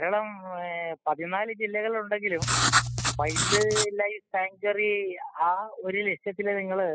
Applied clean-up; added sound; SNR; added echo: classical method spectral subtraction.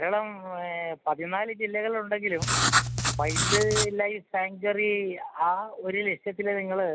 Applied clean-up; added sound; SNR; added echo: none; Writing; -3 dB; none.